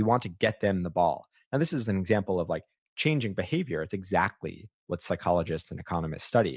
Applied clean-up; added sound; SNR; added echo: none; none; none; none.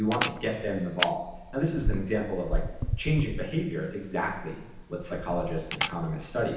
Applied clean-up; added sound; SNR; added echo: none; Camera; 3 dB; reverberation time 0.9 s.